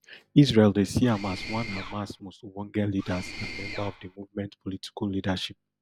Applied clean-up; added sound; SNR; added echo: none; Mechanisms; 11 dB; none.